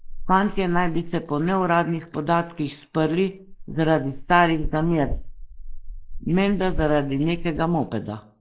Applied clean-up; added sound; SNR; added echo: neural mask model Resemble Enhance denoiser.